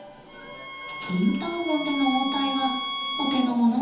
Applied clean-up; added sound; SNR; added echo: none; Bowed string instrument; 7 dB; reverberation time 1.3 s.